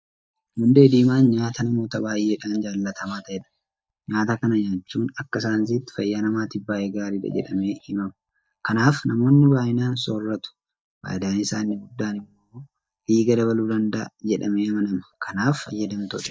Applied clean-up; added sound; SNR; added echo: neural mask model DeepFilterNet 3.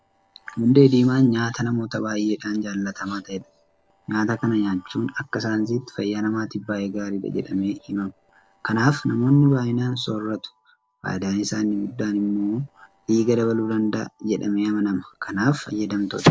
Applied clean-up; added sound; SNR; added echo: neural separator model SepFormer DNS4.